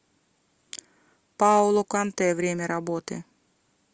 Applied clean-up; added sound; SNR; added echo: none; none; none; none.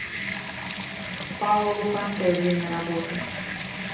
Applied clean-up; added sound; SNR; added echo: none; Bathtub (filling or washing) / Water tap, faucet; 4 dB; reverberation time 0.7 s.